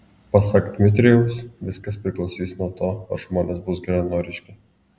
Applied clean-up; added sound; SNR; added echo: none; none; none; none.